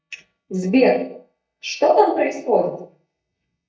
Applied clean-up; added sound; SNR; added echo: neural mask model DeepFilterNet 3.